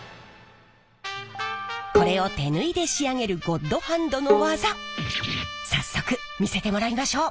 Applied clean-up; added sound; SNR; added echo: none; Bowed string instrument; 2 dB; none.